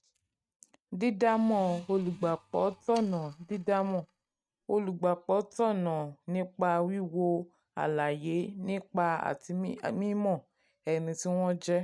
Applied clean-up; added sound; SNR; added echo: neural mask model RNNoise.